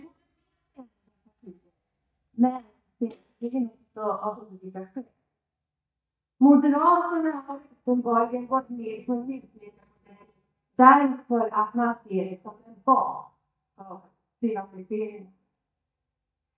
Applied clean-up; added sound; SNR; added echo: neural mask model DeepFilterNet 3.